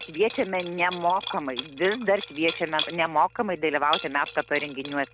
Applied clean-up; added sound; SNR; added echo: none; Liquid; 11 dB; none.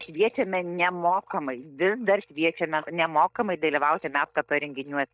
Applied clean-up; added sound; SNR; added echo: neural mask model DeepFilterNet 3.